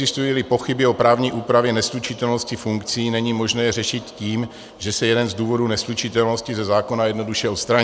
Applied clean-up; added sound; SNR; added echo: none; none; none; none.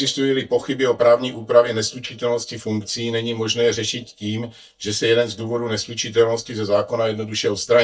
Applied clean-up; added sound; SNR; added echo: neural mask model DeepFilterNet 3.